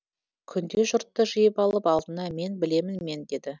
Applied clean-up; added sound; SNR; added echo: none; none; none; none.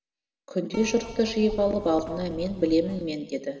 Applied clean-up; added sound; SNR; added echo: none; Keyboard (musical); 15 dB; reverberation time 1.8 s.